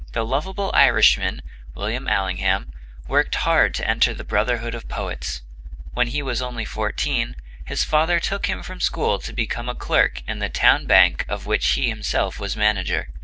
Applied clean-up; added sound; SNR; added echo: none; none; none; none.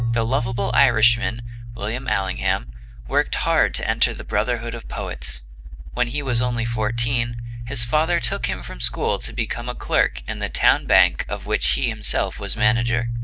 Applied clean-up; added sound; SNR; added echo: none; Keyboard (musical); 7 dB; none.